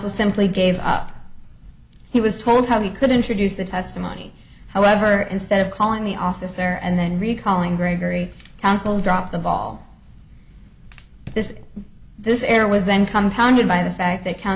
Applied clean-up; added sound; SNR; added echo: none; Fire; 17 dB; none.